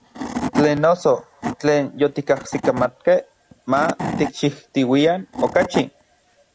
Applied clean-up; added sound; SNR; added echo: none; Wood / Tools; 9 dB; none.